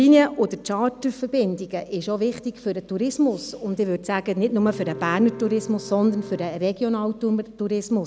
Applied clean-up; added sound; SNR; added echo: none; Bowed string instrument; 15 dB; none.